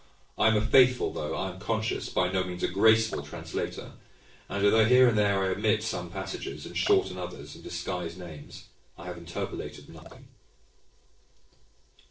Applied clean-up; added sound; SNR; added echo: neural separator model SepFormer DNS4.